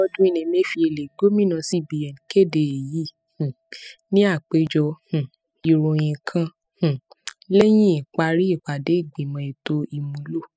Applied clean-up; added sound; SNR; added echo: classical method spectral subtraction.